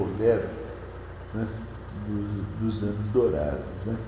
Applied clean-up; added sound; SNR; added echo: none; Motor vehicle (road); 11 dB; reverberation time 1.9 s.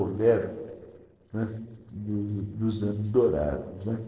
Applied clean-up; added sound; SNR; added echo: neural separator model SepFormer DNS4.